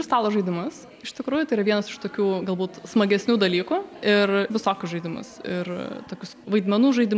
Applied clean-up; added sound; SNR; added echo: none; none; none; none.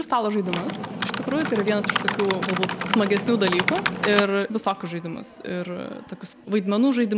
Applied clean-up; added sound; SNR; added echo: none; Typing; 2 dB; none.